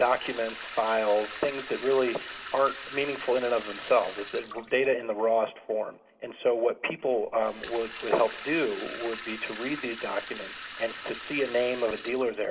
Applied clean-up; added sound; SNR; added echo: none; Sink (filling or washing) / Water tap, faucet; 9 dB; reverberation time 0.9 s.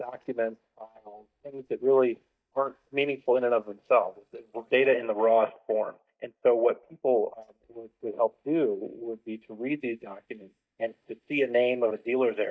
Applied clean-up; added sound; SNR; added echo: neural mask model DeepFilterNet 3.